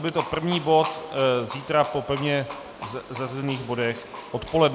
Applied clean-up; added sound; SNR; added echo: none; Livestock, farm animals, working animals; 12 dB; none.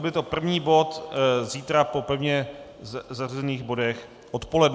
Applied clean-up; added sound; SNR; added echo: none; none; none; none.